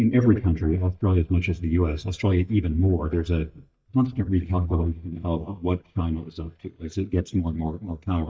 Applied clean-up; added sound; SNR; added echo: neural mask model DeepFilterNet 3.